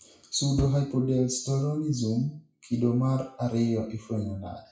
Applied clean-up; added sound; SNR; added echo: classical method WPE with log-MMSE.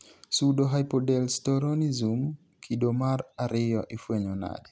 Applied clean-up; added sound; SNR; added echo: none; none; none; none.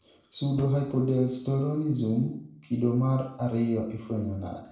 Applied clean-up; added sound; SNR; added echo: neural separator model SepFormer DNS4.